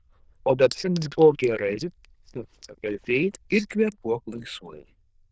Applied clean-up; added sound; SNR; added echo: neural diffusion model UNIVERSE++.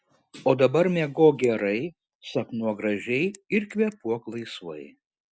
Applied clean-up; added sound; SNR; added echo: none; none; none; none.